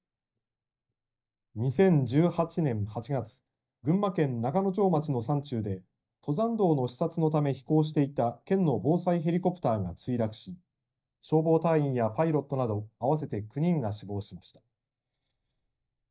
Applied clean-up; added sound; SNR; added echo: neural mask model DeepFilterNet 3.